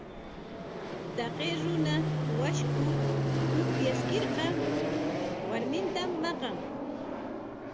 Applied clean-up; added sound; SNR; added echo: none; Fixed-wing aircraft, airplane; -5 dB; none.